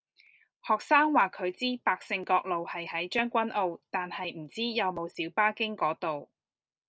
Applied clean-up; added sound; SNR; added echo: none; none; none; none.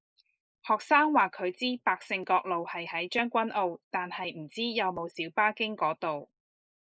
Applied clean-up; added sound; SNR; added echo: neural mask model Resemble Enhance denoiser.